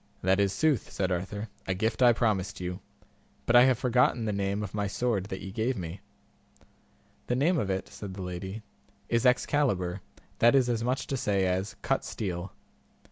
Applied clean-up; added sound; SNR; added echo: none; none; none; none.